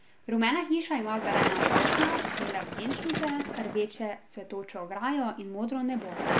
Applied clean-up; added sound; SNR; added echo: none; Bicycle; 0 dB; none.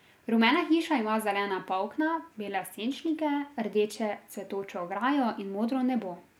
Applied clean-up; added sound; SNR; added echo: none; none; none; none.